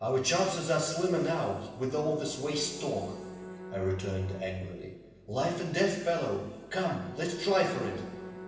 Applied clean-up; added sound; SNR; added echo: none; Bowed string instrument; 16 dB; reverberation time 2.0 s.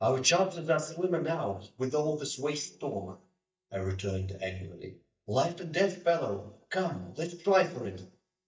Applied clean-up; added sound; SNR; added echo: neural mask model DeepFilterNet 3.